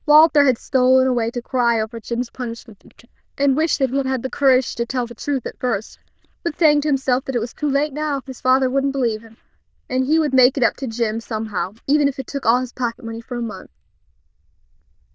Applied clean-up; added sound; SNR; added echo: neural diffusion model UNIVERSE++.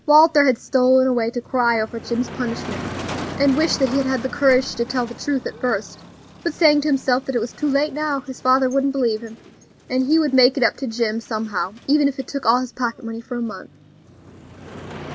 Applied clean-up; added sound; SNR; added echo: none; Motor vehicle (road); 16 dB; none.